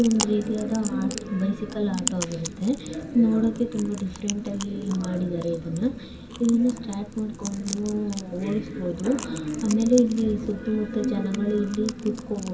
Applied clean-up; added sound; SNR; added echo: none; Chewing, mastication; 14 dB; reverberation time 0.2 s.